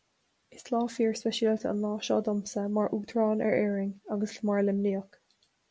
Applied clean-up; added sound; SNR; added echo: none; none; none; none.